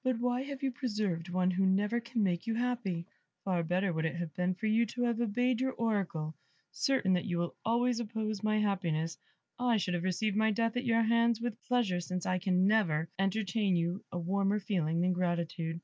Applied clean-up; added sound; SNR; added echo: none; none; none; none.